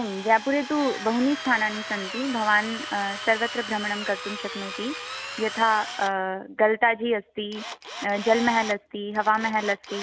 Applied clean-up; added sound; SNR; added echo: none; Drill; 11 dB; none.